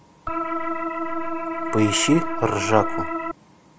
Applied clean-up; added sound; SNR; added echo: none; Organ; 1 dB; none.